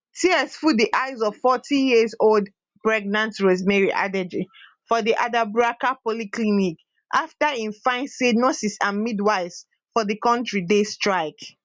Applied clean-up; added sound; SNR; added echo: none; none; none; none.